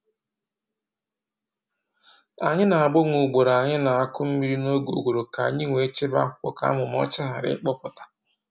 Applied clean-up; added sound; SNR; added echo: none; none; none; none.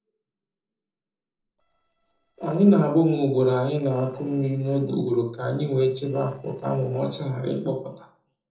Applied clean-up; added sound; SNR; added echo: neural separator model SepFormer DNS4.